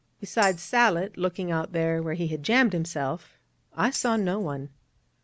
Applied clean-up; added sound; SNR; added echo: none; Tambourine; 16 dB; none.